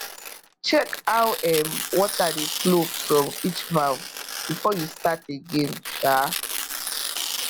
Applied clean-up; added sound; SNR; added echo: none; Tearing; 6 dB; none.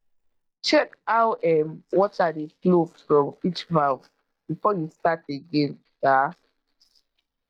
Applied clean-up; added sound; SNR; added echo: neural mask model DeepFilterNet 3.